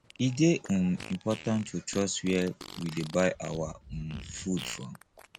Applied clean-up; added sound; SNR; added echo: none; Fart; 16 dB; none.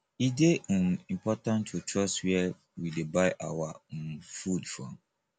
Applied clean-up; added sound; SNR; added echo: none; none; none; none.